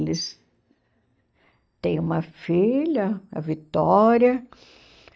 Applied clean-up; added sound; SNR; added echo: neural mask model DeepFilterNet 3.